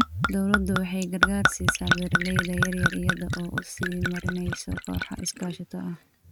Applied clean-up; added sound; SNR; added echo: neural mask model RNNoise.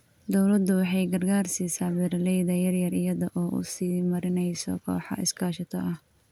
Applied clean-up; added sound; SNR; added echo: none; none; none; none.